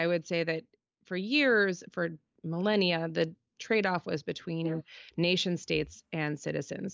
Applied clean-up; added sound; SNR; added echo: neural mask model Resemble Enhance denoiser.